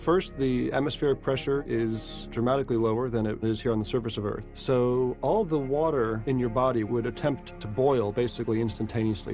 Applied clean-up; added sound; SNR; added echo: none; none; none; none.